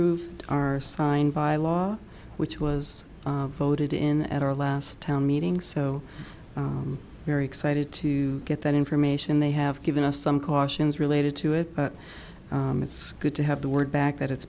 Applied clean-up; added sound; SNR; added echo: none; none; none; none.